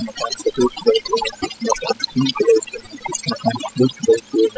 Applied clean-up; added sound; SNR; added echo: classical method spectral subtraction.